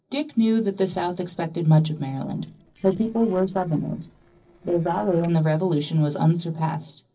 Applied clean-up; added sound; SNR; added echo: neural separator model SepFormer DNS4.